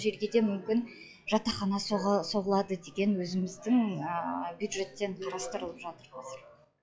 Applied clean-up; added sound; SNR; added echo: classical method log-MMSE.